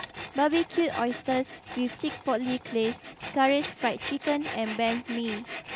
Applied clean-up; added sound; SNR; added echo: none; Tools; 6 dB; none.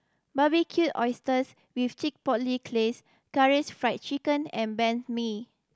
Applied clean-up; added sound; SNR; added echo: none; none; none; none.